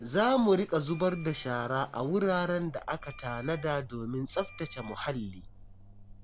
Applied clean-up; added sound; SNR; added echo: none; Car passing by / Accelerating, revving, vroom + Wind instrument, woodwind instrument; 18 dB; none.